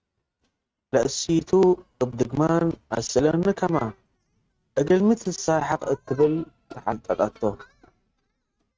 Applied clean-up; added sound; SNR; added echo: neural mask model RNNoise.